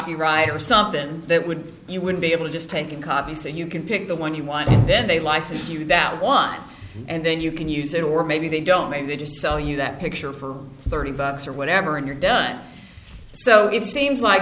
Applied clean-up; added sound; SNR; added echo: none; none; none; none.